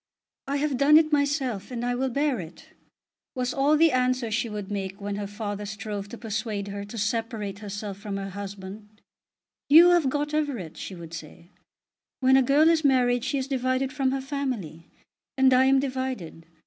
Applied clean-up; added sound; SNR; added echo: none; none; none; none.